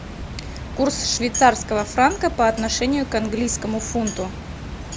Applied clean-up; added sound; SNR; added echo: none; Water; 10 dB; none.